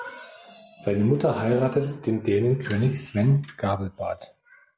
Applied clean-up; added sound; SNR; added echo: none; none; none; none.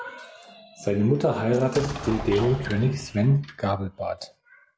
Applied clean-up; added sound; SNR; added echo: none; Explosion; 11 dB; none.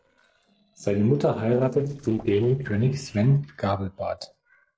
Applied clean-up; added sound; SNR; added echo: neural separator model SepFormer DNS4.